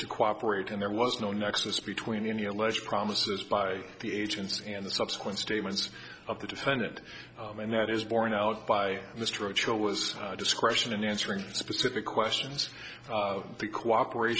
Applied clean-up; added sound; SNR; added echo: none; none; none; none.